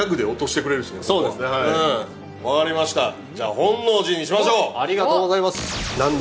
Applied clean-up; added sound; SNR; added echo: none; none; none; none.